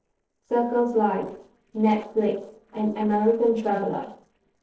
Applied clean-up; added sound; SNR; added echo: neural separator model SepFormer DNS4.